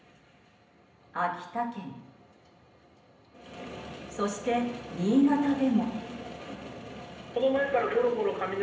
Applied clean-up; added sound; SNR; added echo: none; none; none; reverberation time 0.8 s.